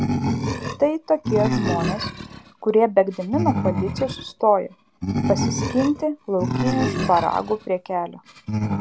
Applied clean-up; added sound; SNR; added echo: none; Animal; 3 dB; none.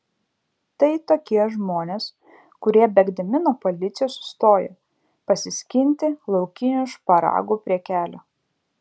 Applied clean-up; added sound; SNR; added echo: none; none; none; none.